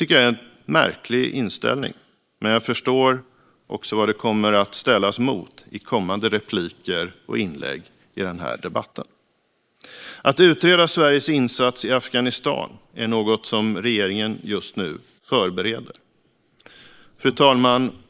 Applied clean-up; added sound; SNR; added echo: neural mask model Resemble Enhance denoiser.